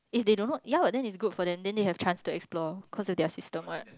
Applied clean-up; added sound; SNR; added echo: none; none; none; none.